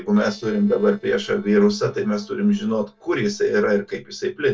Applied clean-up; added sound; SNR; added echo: neural separator model SepFormer DNS4.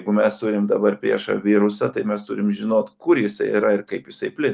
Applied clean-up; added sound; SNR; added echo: none; none; none; none.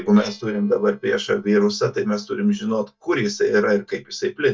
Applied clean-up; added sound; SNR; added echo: neural mask model DeepFilterNet 3.